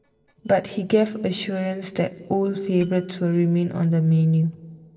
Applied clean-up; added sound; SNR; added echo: neural separator model SepFormer DNS4.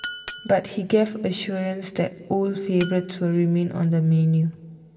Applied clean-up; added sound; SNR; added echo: none; Chink, clink; 7 dB; reverberation time 1.3 s.